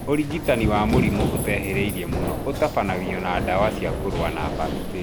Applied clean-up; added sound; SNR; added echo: none; Run; 1 dB; none.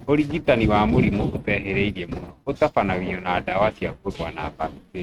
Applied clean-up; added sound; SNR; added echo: neural mask model RNNoise.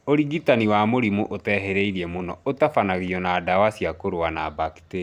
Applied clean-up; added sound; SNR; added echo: none; none; none; none.